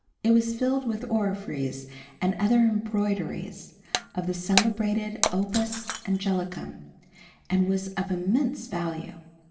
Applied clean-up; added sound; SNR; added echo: none; Shatter; 6 dB; reverberation time 0.8 s.